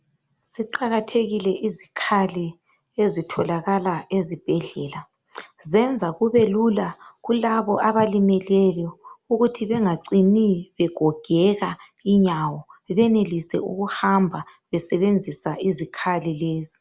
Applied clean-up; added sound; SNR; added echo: none; none; none; none.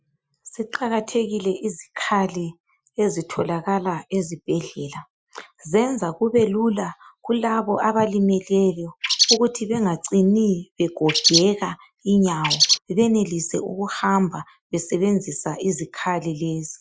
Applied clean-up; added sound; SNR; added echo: classical method Wiener filter.